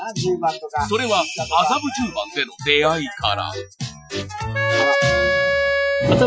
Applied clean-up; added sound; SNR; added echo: classical method Wiener filter.